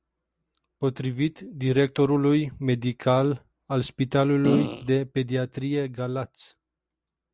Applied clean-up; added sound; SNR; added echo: none; Fart; 1 dB; none.